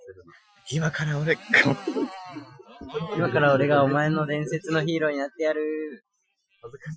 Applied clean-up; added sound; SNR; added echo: classical method Wiener filter.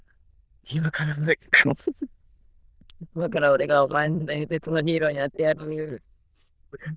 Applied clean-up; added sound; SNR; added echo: neural diffusion model UNIVERSE++.